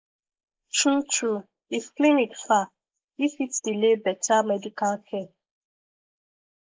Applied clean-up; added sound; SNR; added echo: neural mask model Resemble Enhance denoiser.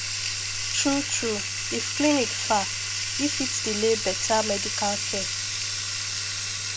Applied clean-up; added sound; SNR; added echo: none; Bathtub (filling or washing); 0 dB; none.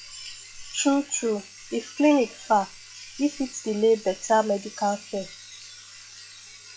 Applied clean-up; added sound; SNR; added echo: classical method log-MMSE.